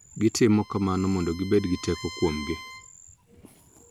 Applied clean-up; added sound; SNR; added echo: none; Bowed string instrument; 17 dB; none.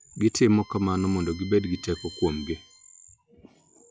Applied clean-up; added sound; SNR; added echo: classical method log-MMSE.